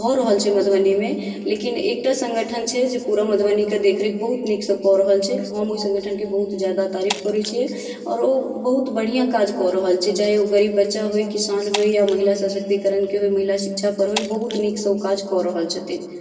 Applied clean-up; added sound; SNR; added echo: none; Shatter; 16 dB; reverberation time 2.4 s.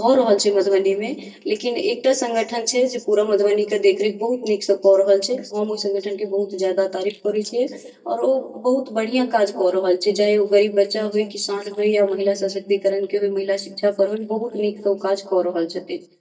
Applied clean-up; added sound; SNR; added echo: neural mask model DeepFilterNet 3.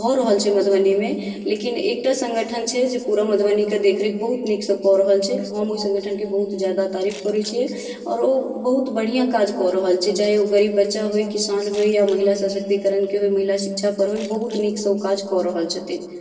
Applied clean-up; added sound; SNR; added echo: neural separator model SepFormer DNS4.